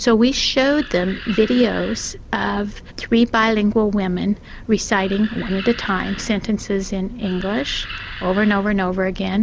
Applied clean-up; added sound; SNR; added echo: none; Animal; 15 dB; none.